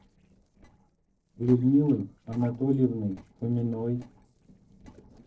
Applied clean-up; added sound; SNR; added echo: neural separator model SepFormer DNS4.